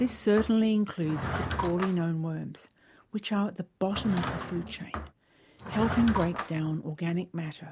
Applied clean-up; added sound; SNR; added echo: none; Drawer open or close / Wood; 8 dB; none.